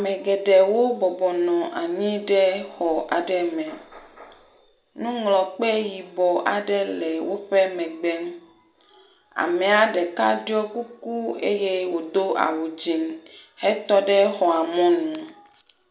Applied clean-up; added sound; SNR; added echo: none; none; none; none.